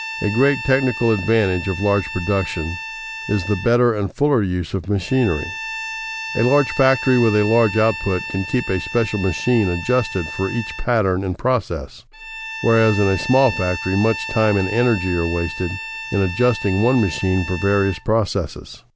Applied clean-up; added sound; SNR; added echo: none; Bowed string instrument; 11 dB; none.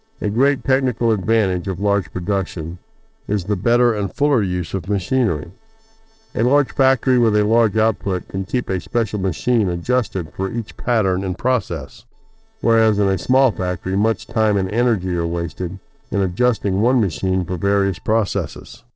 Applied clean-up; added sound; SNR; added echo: neural separator model SepFormer DNS4.